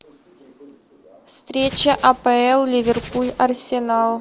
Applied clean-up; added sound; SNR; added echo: none; Hands; 15 dB; none.